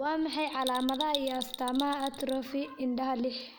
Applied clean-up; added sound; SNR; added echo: none; Bell; 10 dB; none.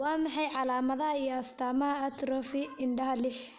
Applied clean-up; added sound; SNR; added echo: none; none; none; none.